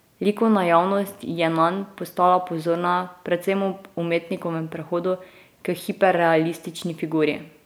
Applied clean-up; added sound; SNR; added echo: none; none; none; none.